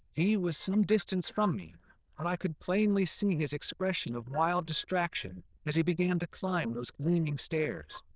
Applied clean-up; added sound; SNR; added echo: neural diffusion model UNIVERSE++.